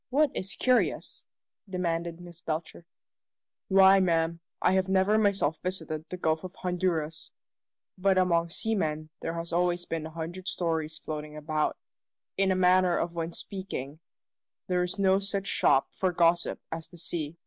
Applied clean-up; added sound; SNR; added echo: none; none; none; none.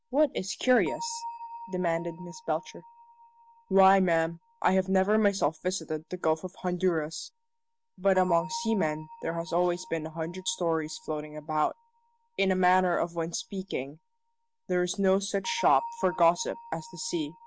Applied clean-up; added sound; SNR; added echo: none; Bell; 18 dB; none.